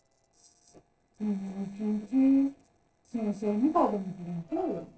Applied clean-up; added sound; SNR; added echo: neural separator model SepFormer DNS4.